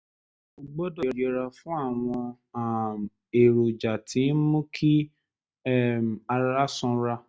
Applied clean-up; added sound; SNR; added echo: none; none; none; none.